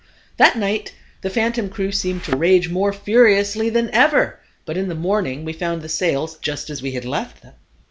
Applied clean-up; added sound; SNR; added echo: none; Thump, thud; 9 dB; none.